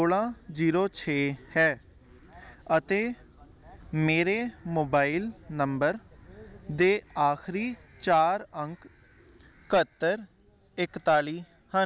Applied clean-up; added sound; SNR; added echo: none; none; none; none.